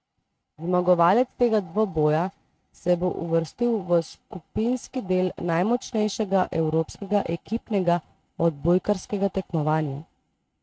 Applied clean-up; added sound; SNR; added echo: neural mask model RNNoise.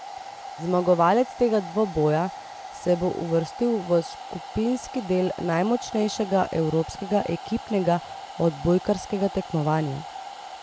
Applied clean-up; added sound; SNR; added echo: none; Domestic sounds, home sounds; 13 dB; none.